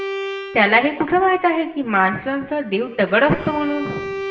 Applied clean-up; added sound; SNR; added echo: none; Bowed string instrument; 12 dB; reverberation time 0.7 s.